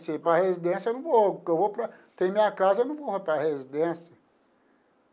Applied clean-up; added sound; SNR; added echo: neural mask model Resemble Enhance denoiser.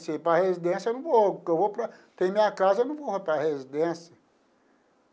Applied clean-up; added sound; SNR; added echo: none; none; none; none.